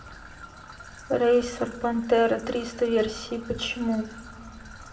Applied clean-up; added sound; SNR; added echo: none; Trickle, dribble / Traffic noise, roadway noise; 17 dB; reverberation time 1.3 s.